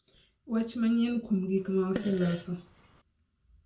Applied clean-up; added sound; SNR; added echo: none; Fart; 12 dB; reverberation time 0.3 s.